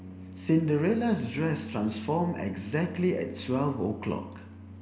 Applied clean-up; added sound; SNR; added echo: none; Piano; 13 dB; none.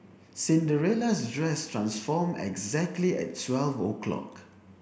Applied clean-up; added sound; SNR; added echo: none; none; none; none.